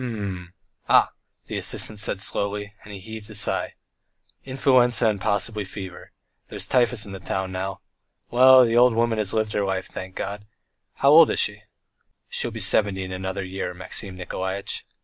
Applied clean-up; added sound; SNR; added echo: none; none; none; none.